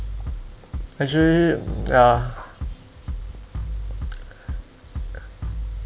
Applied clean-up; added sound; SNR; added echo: none; Bass drum; 6 dB; none.